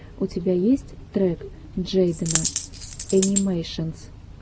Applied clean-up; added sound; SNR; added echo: none; Coin (dropping); 4 dB; none.